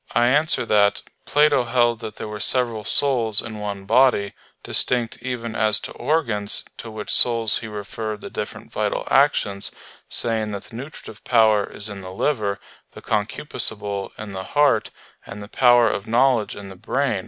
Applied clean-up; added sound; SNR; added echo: none; none; none; none.